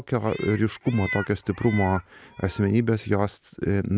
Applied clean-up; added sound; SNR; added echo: none; Meow; 14 dB; none.